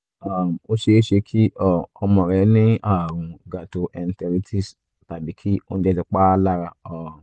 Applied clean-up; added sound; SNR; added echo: none; none; none; none.